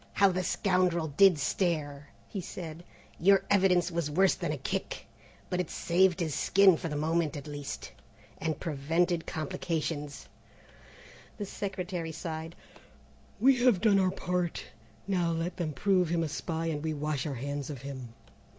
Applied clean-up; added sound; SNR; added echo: none; none; none; none.